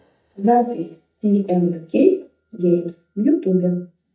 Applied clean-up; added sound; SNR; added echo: neural mask model DeepFilterNet 3.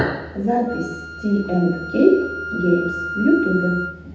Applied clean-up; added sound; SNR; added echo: none; Wind instrument, woodwind instrument; 10 dB; reverberation time 0.8 s.